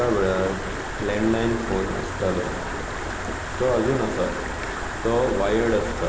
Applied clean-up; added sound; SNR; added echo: none; Stream; 4 dB; none.